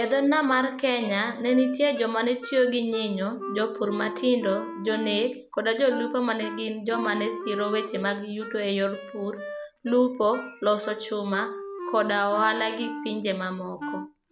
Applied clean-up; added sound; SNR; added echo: none; Wind instrument, woodwind instrument; 11 dB; none.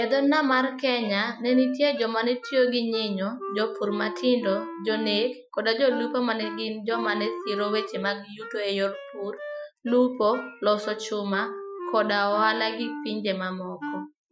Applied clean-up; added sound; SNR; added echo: classical method Wiener filter.